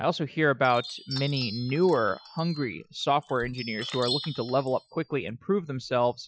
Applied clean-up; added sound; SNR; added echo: classical method Wiener filter.